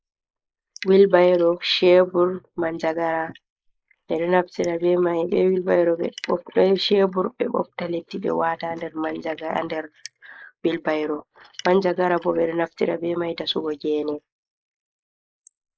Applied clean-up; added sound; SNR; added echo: neural mask model Resemble Enhance denoiser.